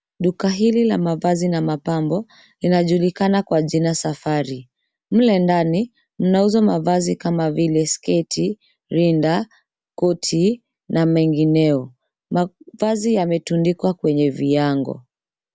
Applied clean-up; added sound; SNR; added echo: none; none; none; none.